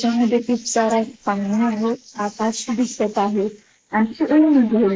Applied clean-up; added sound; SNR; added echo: neural mask model Resemble Enhance denoiser.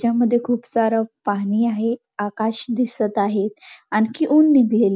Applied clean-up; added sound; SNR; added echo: none; none; none; none.